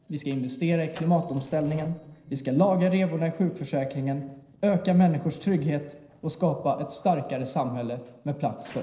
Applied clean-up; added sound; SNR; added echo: neural separator model SepFormer DNS4.